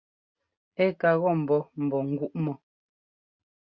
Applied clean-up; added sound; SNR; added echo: none; none; none; none.